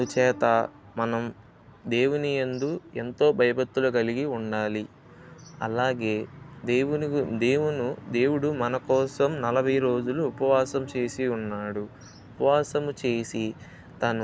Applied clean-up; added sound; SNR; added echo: none; none; none; none.